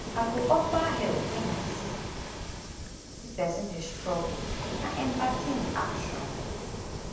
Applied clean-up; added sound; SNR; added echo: none; Waves, surf; 2 dB; reverberation time 0.9 s.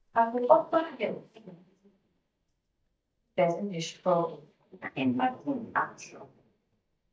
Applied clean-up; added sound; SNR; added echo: neural mask model DeepFilterNet 3.